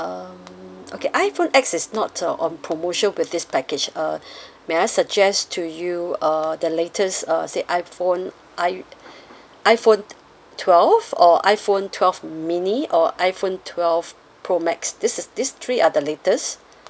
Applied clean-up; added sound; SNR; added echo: none; none; none; none.